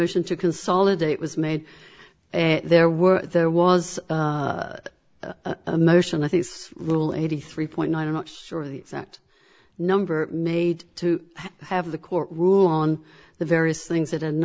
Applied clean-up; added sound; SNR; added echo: none; none; none; none.